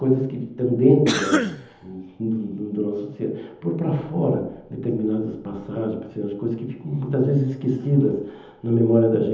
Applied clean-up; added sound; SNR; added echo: none; Cough; 3 dB; reverberation time 0.9 s.